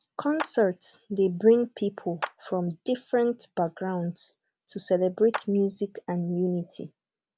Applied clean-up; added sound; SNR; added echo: none; Clapping; 14 dB; none.